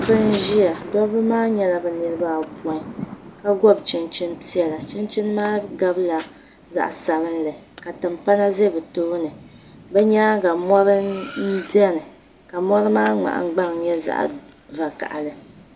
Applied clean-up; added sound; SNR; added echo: none; Cutlery, silverware + Thunder; 17 dB; none.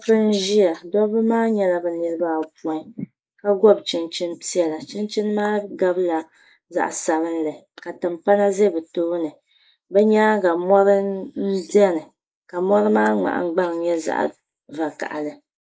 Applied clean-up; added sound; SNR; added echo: neural mask model Resemble Enhance denoiser.